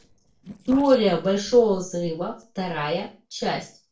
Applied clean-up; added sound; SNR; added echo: neural separator model SepFormer DNS4.